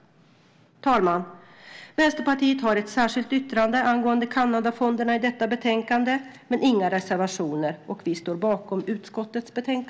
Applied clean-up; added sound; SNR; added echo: none; none; none; none.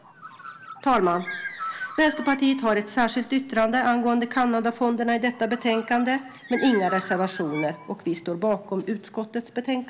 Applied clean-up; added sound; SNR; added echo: none; Bird; 15 dB; none.